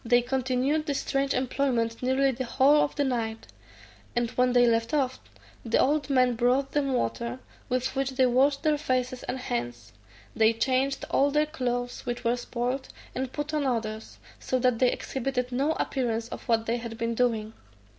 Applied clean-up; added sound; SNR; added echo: none; none; none; none.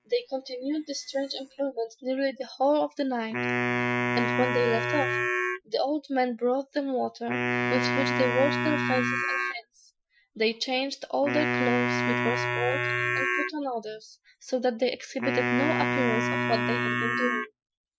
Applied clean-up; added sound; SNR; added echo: classical method Wiener filter.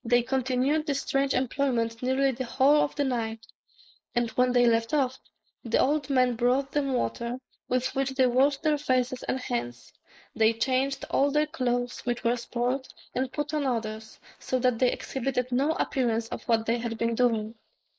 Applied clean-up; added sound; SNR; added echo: neural mask model Resemble Enhance denoiser.